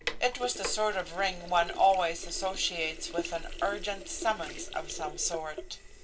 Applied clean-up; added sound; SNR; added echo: none; Sink (filling or washing); 9 dB; reverberation time 0.2 s.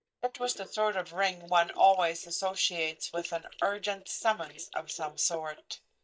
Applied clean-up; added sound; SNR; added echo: neural mask model DeepFilterNet 3.